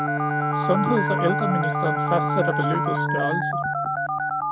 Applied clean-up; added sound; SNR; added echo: none; Bowed string instrument + Telephone; -4 dB; none.